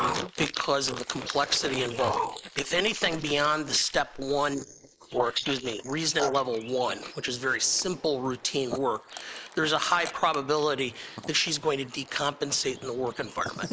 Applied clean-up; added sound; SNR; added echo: neural mask model Resemble Enhance denoiser.